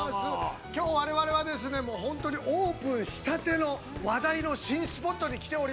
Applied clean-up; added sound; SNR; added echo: none; none; none; none.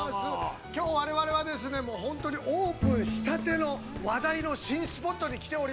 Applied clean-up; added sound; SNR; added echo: none; Bowed string instrument; 3 dB; none.